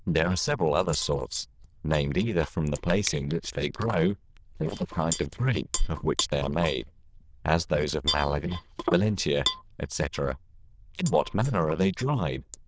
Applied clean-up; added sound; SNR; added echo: neural diffusion model UNIVERSE++.